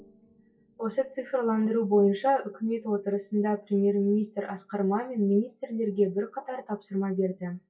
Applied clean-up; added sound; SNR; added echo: classical method WPE with log-MMSE.